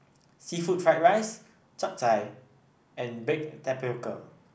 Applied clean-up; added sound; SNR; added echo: none; none; none; none.